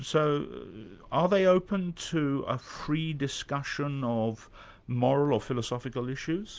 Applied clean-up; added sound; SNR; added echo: none; none; none; none.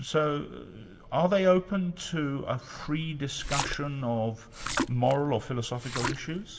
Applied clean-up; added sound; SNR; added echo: none; Splash, splatter; 7 dB; reverberation time 0.8 s.